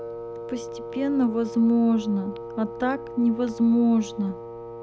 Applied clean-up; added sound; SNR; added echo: none; Wind instrument, woodwind instrument; 12 dB; none.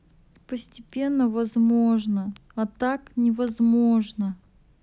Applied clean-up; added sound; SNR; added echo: none; none; none; none.